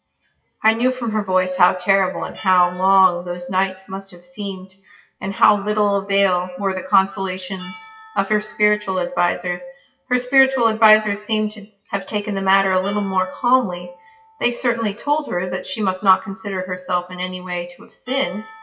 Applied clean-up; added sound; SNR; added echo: classical method WPE with log-MMSE.